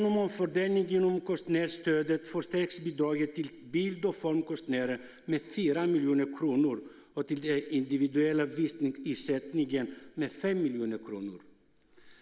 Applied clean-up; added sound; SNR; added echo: none; none; none; none.